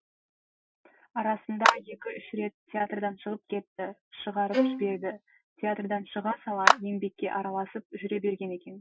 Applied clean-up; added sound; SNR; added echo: classical method Wiener filter.